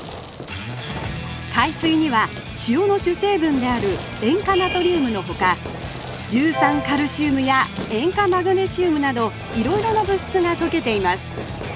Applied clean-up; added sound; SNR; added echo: none; Fireworks; 14 dB; none.